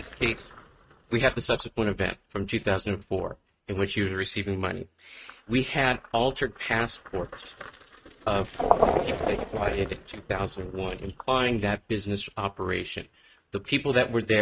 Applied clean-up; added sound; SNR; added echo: neural mask model RNNoise.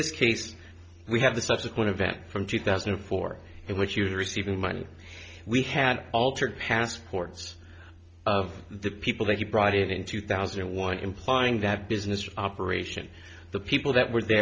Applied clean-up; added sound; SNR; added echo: none; none; none; none.